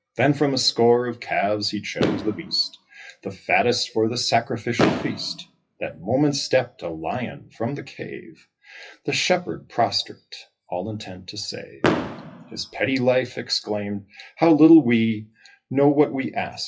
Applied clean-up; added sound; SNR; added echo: classical method WPE with log-MMSE.